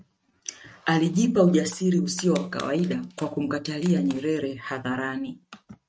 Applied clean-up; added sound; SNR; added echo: neural mask model RNNoise.